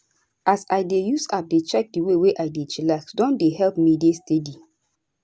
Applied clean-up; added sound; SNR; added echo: none; none; none; none.